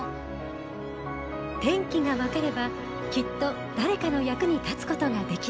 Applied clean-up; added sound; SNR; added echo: none; none; none; none.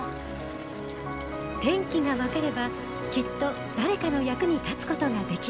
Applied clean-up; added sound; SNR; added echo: none; Bathtub (filling or washing) / Water tap, faucet; 20 dB; none.